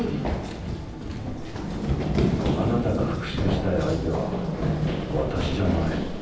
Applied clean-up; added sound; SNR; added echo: none; Run; 0 dB; reverberation time 0.6 s.